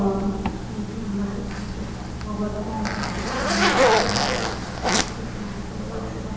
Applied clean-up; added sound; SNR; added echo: none; Zipper (clothing); -5 dB; reverberation time 1.0 s.